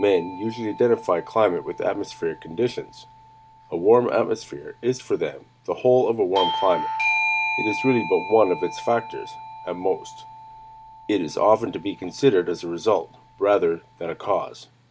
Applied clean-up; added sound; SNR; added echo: none; Bell / Doorbell; 9 dB; none.